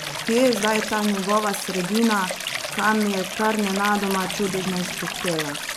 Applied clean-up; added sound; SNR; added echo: none; Stream; 6 dB; none.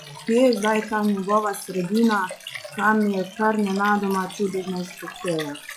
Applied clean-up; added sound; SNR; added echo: classical method log-MMSE.